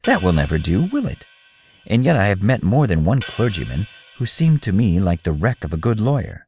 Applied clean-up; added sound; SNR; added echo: none; Hi-hat; 19 dB; none.